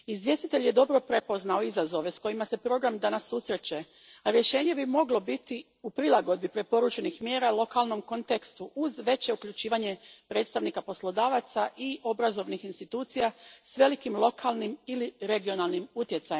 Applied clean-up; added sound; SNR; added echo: none; none; none; none.